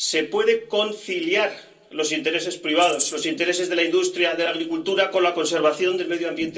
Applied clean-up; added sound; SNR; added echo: neural separator model SepFormer DNS4.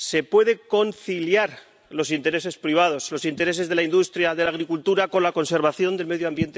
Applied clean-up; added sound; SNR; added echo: none; none; none; none.